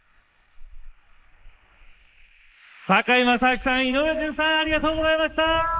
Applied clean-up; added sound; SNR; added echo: neural mask model Resemble Enhance denoiser.